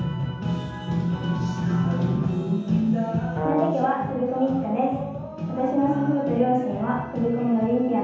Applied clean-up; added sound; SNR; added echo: none; Brass instrument; 6 dB; reverberation time 0.9 s.